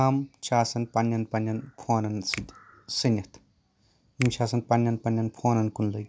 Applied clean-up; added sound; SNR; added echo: none; Finger snapping; 17 dB; none.